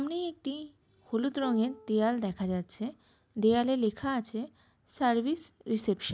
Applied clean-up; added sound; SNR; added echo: none; Plucked string instrument; 19 dB; none.